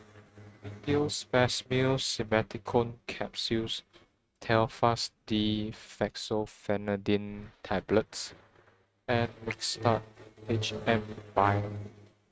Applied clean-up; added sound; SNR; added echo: neural mask model RNNoise.